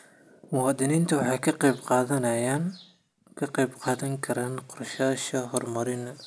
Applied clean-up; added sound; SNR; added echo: none; none; none; none.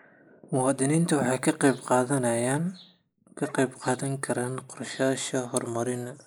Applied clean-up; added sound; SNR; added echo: neural mask model Resemble Enhance denoiser.